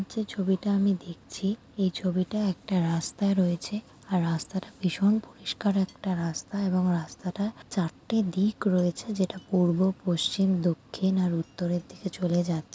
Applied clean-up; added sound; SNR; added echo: none; none; none; none.